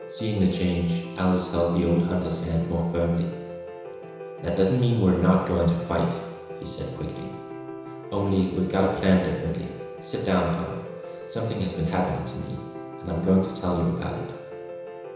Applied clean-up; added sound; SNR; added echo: none; Piano; 12 dB; reverberation time 1.0 s.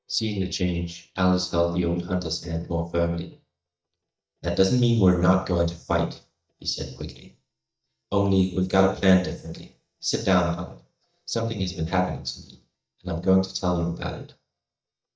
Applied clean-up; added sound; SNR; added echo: neural mask model DeepFilterNet 3.